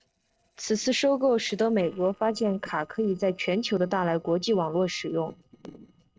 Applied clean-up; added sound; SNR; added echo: neural separator model SepFormer DNS4.